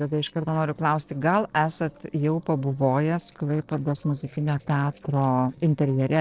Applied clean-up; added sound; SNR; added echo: neural separator model SepFormer DNS4.